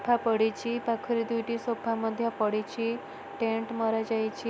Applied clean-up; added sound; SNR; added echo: none; Wind instrument, woodwind instrument; 18 dB; none.